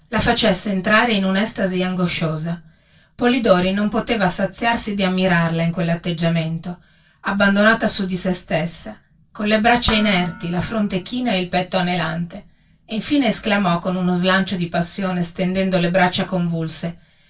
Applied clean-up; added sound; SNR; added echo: none; Dishes, pots, and pans; 14 dB; reverberation time 0.1 s.